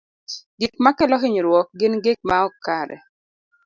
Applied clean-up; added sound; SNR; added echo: none; none; none; none.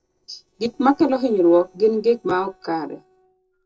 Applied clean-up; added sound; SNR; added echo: neural separator model SepFormer DNS4.